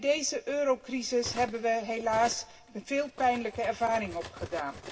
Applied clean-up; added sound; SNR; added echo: none; Cutlery, silverware; 16 dB; reverberation time 0.4 s.